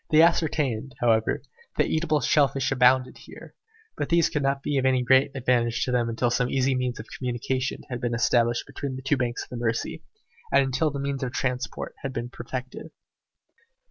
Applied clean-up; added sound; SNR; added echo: none; none; none; none.